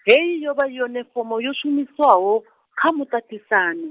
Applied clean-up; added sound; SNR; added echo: none; none; none; none.